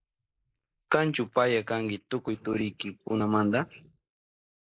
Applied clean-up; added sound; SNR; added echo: neural mask model Resemble Enhance denoiser.